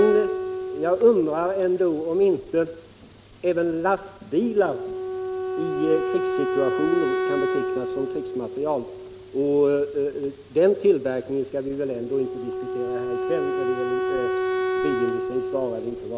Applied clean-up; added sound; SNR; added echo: none; Wind instrument, woodwind instrument; 4 dB; none.